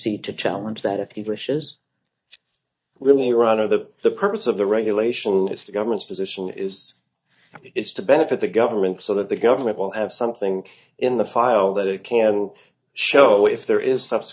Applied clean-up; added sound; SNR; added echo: neural mask model DeepFilterNet 3.